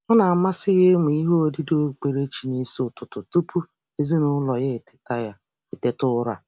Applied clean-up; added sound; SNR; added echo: none; none; none; none.